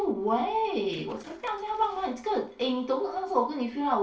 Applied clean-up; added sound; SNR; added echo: neural separator model SepFormer DNS4.